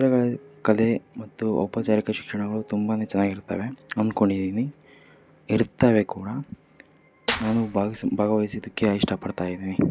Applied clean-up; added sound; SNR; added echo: none; Clapping / Drum kit; 12 dB; none.